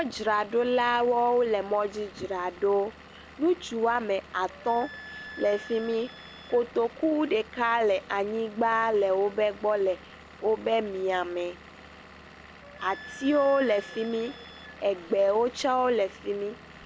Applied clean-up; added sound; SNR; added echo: none; Engine / Vehicle + Wind instrument, woodwind instrument; 19 dB; none.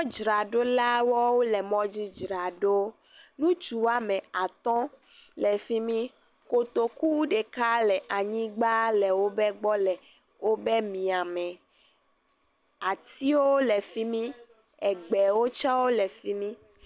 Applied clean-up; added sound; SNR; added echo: none; none; none; none.